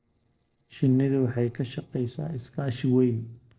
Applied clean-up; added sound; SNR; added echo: neural separator model SepFormer DNS4.